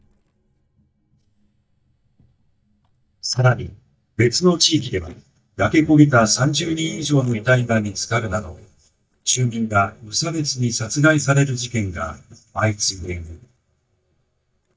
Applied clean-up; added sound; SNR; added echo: neural mask model DeepFilterNet 3.